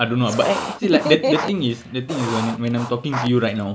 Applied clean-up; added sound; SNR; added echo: none; Writing; 10 dB; none.